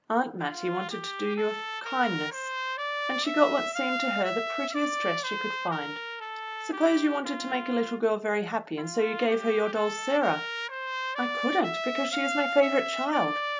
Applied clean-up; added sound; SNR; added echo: none; Trumpet; 5 dB; none.